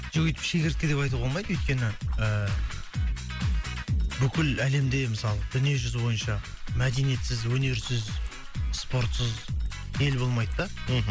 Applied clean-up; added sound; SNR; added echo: none; Splash, splatter; 11 dB; none.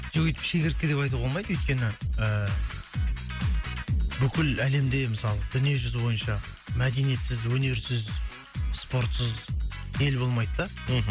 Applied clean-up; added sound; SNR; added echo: none; none; none; none.